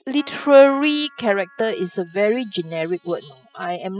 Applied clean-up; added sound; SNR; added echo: classical method spectral subtraction.